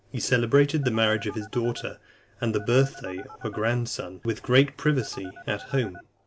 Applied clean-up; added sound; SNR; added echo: none; Telephone; 18 dB; none.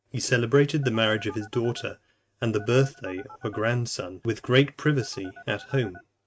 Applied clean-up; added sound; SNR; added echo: neural mask model RNNoise.